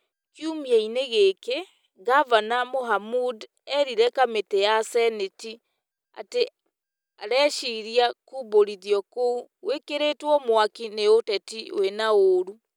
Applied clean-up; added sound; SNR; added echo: none; none; none; none.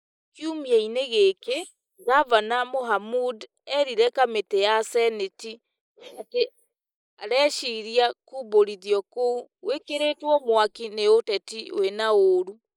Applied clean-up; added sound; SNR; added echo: neural mask model Resemble Enhance denoiser.